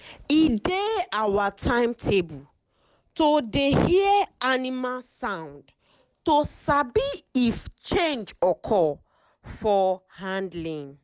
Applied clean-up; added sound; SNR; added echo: none; none; none; none.